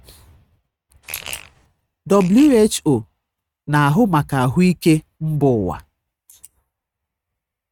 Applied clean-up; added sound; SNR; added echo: neural mask model RNNoise.